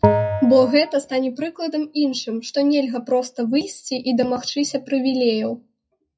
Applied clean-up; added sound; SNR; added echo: classical method WPE with log-MMSE.